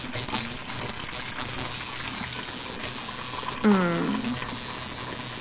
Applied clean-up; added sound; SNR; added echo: none; Livestock, farm animals, working animals; 6 dB; none.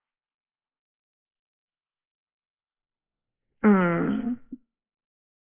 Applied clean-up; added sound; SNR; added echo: neural mask model Resemble Enhance denoiser.